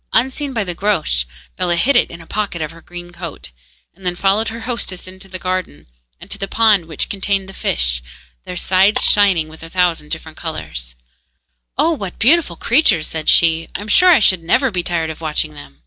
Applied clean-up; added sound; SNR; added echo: none; Shatter; 16 dB; none.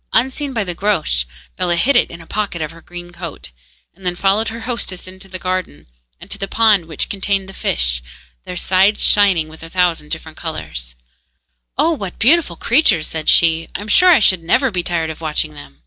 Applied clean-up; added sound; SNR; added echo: none; none; none; none.